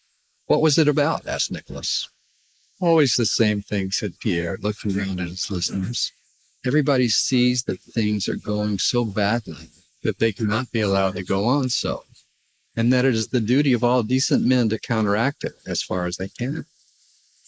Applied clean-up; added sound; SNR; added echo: neural mask model Resemble Enhance denoiser.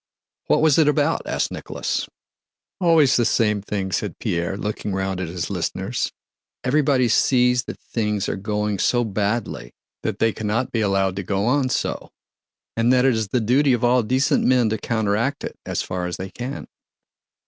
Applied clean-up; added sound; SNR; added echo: none; none; none; none.